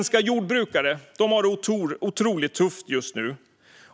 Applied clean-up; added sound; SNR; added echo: none; none; none; none.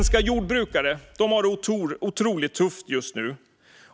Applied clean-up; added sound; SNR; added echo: none; Bass drum; 9 dB; none.